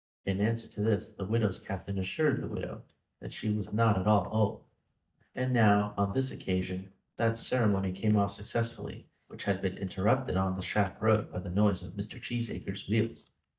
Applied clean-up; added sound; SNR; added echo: neural mask model DeepFilterNet 3.